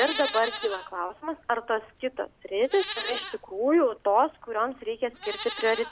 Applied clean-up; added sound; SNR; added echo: none; Livestock, farm animals, working animals; 12 dB; none.